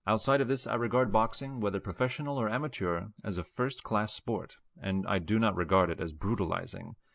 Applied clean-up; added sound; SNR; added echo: none; none; none; none.